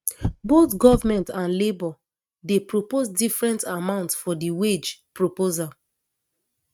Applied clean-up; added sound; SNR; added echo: neural mask model RNNoise.